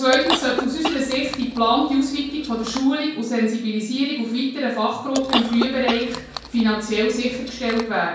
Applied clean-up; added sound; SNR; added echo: none; Chewing, mastication / Cough; 8 dB; reverberation time 0.5 s.